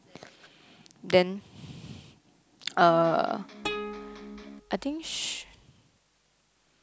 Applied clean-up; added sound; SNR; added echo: none; Electric guitar + Plucked string instrument; 10 dB; none.